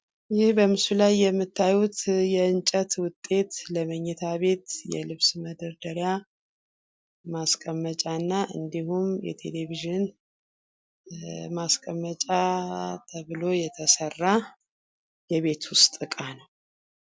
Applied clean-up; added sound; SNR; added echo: none; none; none; none.